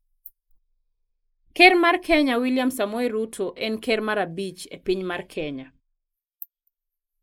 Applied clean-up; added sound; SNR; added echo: neural mask model Resemble Enhance denoiser.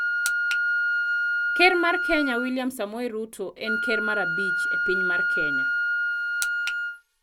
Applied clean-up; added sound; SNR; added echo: none; Wind instrument, woodwind instrument; -3 dB; none.